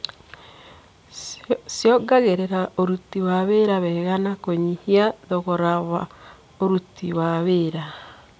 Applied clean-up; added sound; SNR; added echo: none; none; none; none.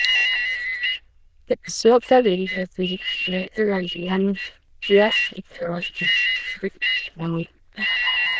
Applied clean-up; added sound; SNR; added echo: neural diffusion model UNIVERSE++.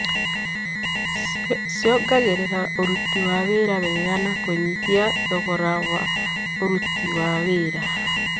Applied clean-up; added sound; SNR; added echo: none; Alarm; 1 dB; none.